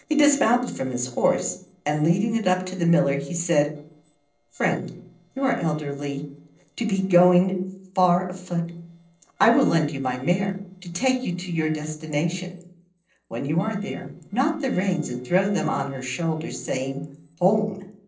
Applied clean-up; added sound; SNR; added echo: neural separator model SepFormer DNS4.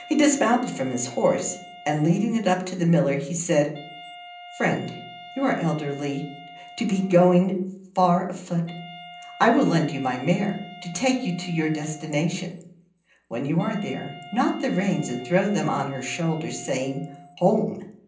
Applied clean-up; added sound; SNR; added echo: none; Wind instrument, woodwind instrument; 19 dB; reverberation time 0.6 s.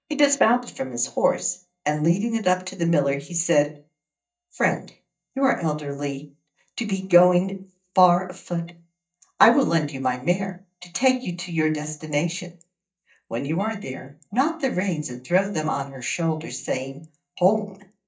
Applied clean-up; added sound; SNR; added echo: neural mask model DeepFilterNet 3.